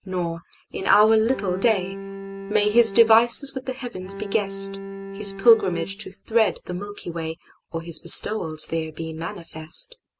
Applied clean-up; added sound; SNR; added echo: none; Bowed string instrument; 11 dB; none.